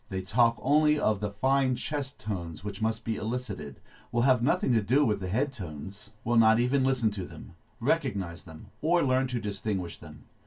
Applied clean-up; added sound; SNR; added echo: none; none; none; reverberation time 0.1 s.